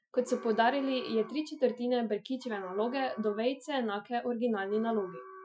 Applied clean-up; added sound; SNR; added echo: classical method Wiener filter.